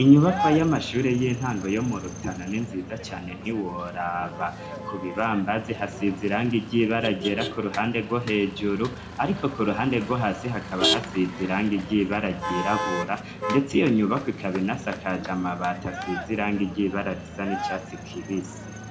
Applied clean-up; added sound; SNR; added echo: none; Motor vehicle (road); 8 dB; reverberation time 0.4 s.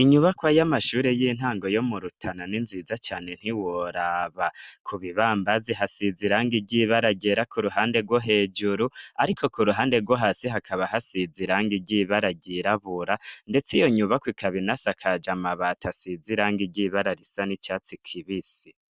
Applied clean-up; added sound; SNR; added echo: none; none; none; none.